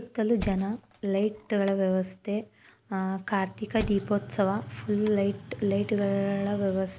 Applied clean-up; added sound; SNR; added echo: none; Thump, thud; 14 dB; none.